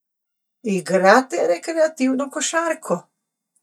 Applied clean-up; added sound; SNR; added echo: neural mask model DeepFilterNet 3.